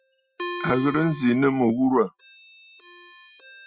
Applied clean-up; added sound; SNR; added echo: classical method Wiener filter.